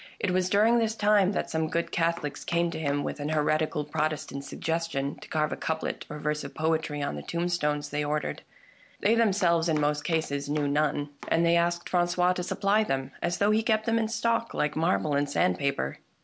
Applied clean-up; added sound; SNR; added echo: none; Domestic sounds, home sounds; 19 dB; none.